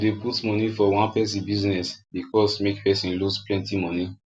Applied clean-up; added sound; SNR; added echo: none; none; none; none.